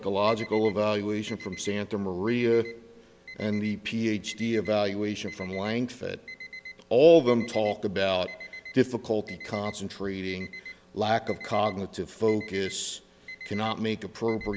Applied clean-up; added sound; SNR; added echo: none; Alarm; 18 dB; none.